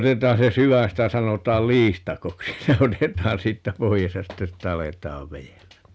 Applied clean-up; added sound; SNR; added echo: none; none; none; none.